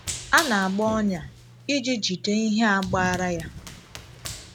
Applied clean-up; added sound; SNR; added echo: none; Run; 11 dB; none.